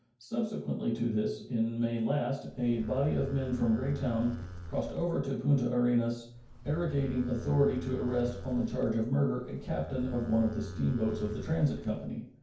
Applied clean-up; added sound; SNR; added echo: none; Livestock, farm animals, working animals; 11 dB; reverberation time 0.6 s.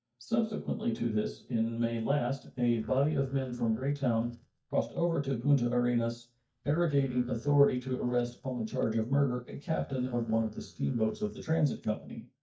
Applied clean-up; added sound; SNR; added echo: neural mask model DeepFilterNet 3.